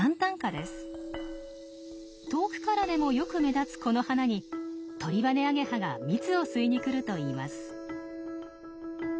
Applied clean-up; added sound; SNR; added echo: none; none; none; none.